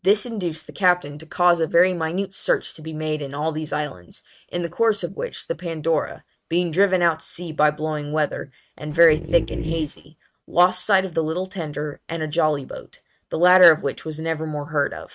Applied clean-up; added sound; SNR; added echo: neural mask model RNNoise.